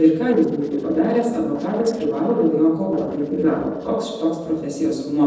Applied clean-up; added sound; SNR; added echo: neural separator model SepFormer DNS4.